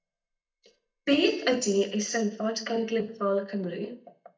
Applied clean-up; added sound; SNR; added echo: neural mask model DeepFilterNet 3.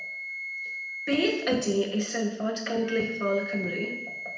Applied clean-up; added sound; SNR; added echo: none; Wind instrument, woodwind instrument; 8 dB; reverberation time 0.8 s.